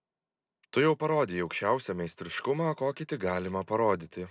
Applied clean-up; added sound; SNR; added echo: none; none; none; none.